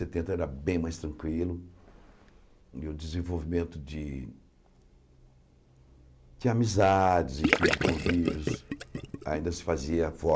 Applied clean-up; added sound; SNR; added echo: none; Gurgling / Liquid; -1 dB; none.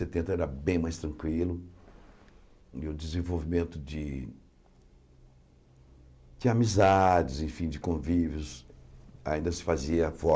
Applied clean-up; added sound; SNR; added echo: none; none; none; none.